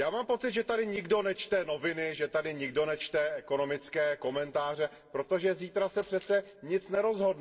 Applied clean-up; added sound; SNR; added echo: neural separator model SepFormer DNS4.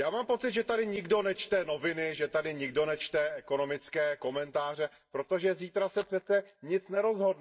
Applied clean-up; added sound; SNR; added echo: neural mask model DeepFilterNet 3.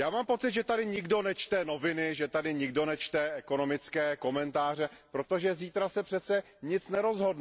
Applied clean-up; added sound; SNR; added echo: none; none; none; none.